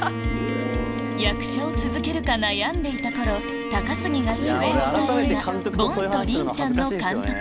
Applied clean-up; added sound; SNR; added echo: none; Bowed string instrument; 9 dB; none.